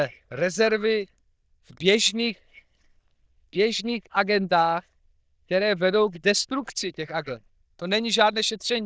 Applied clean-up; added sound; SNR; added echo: neural diffusion model UNIVERSE++.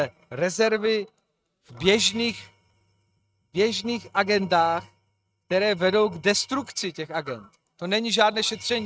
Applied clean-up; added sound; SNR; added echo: neural mask model RNNoise.